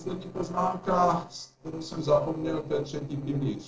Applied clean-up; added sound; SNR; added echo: neural separator model SepFormer DNS4.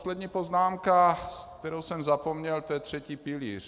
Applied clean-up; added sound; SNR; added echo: none; none; none; none.